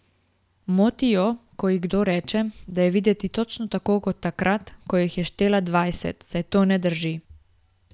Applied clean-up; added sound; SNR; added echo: none; none; none; none.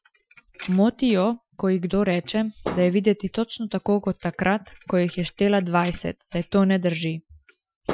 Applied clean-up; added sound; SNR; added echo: classical method Wiener filter.